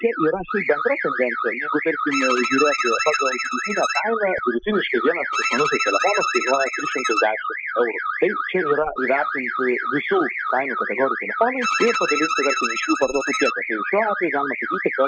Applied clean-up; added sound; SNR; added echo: classical method spectral subtraction.